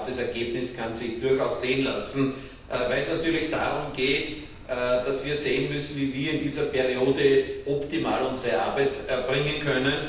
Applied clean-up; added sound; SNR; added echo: none; Car; 18 dB; reverberation time 0.9 s.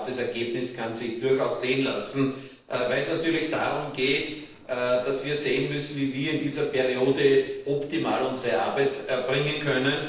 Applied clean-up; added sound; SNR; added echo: neural separator model SepFormer DNS4.